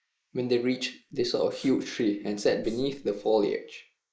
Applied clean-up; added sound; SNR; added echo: neural mask model Resemble Enhance denoiser.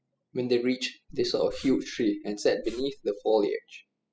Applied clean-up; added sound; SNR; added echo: classical method spectral subtraction.